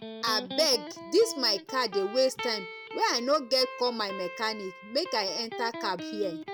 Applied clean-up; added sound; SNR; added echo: none; Electric guitar; 11 dB; none.